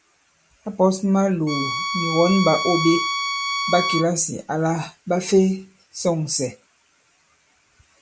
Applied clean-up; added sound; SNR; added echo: none; Bowed string instrument; 3 dB; none.